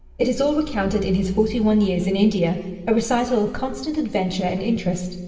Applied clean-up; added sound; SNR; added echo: none; Truck; 19 dB; reverberation time 1.4 s.